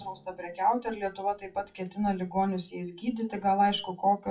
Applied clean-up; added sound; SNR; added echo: classical method WPE with log-MMSE.